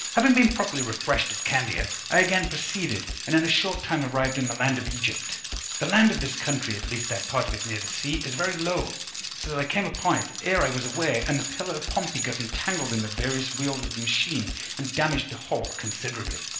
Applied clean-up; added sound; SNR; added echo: none; Bicycle; 6 dB; reverberation time 0.6 s.